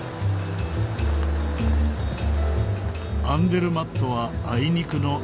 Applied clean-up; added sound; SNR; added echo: none; none; none; none.